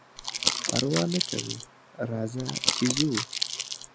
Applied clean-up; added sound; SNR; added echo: none; Crumpling, crinkling; -1 dB; none.